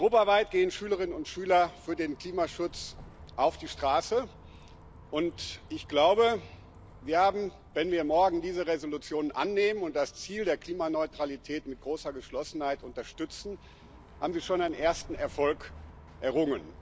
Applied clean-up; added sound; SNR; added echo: none; Bus; 20 dB; none.